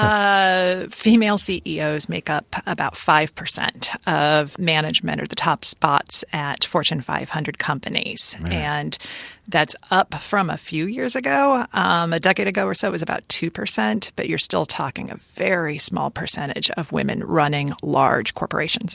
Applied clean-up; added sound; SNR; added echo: none; none; none; none.